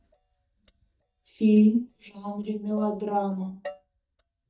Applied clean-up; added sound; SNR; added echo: neural mask model DeepFilterNet 3.